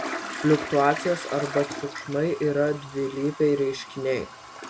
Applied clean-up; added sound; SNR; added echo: none; Toilet flush; 11 dB; none.